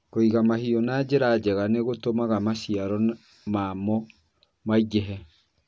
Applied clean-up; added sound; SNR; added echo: none; none; none; none.